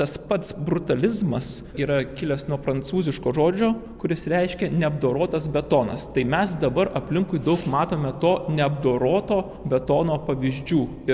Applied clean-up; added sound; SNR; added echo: none; none; none; none.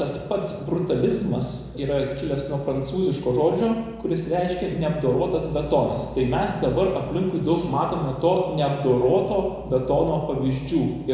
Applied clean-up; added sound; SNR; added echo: none; none; none; reverberation time 1.0 s.